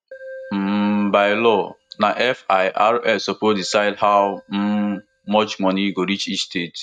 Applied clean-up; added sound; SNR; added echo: neural mask model RNNoise.